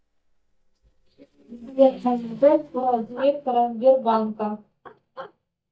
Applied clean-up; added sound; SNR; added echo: neural mask model DeepFilterNet 3.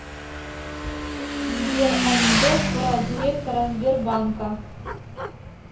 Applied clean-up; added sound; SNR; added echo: none; Motorcycle / Engine; 0 dB; reverberation time 0.5 s.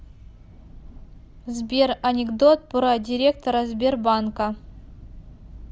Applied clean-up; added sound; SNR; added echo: none; none; none; none.